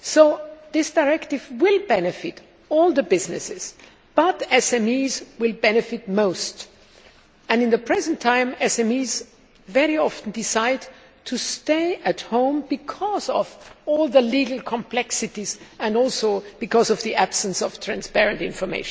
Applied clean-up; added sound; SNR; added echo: none; none; none; none.